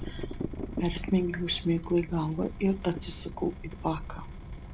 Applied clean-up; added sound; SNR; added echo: none; Drip / Water tap, faucet; 7 dB; none.